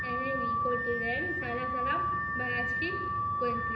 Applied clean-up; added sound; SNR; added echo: none; Alarm / Car; -4 dB; reverberation time 0.9 s.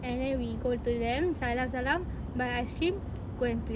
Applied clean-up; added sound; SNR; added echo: none; none; none; none.